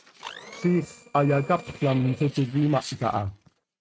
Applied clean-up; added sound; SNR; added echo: neural mask model RNNoise.